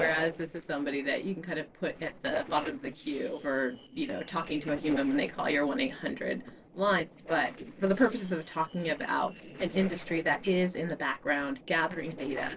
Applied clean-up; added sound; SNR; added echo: neural separator model SepFormer DNS4.